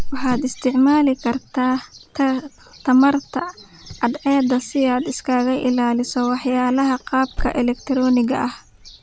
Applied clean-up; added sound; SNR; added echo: none; Cricket; 13 dB; none.